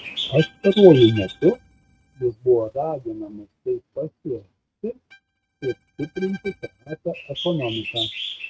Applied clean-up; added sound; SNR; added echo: neural mask model RNNoise.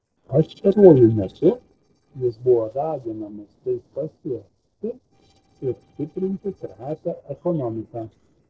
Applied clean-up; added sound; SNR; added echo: neural separator model SepFormer DNS4.